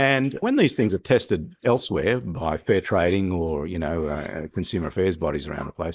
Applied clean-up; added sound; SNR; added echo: neural mask model Resemble Enhance denoiser.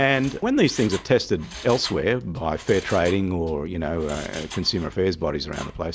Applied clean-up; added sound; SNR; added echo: none; Mechanisms; 18 dB; none.